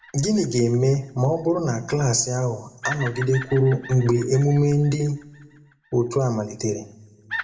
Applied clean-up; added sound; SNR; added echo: none; Bird vocalization, bird call, bird song; 17 dB; reverberation time 0.6 s.